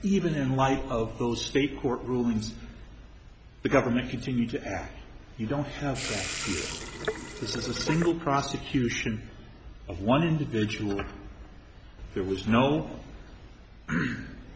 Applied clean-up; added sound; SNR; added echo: none; Sink (filling or washing) / Water tap, faucet; 6 dB; none.